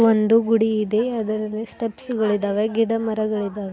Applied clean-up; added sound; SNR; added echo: none; none; none; none.